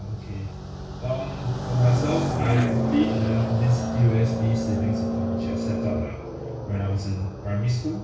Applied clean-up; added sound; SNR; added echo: none; Car passing by; 3 dB; reverberation time 0.6 s.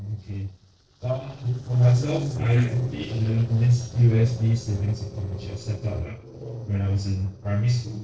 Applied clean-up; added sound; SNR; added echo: neural separator model SepFormer DNS4.